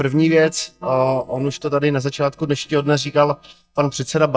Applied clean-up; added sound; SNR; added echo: neural mask model DeepFilterNet 3.